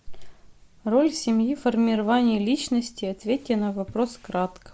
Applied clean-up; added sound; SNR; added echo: none; none; none; none.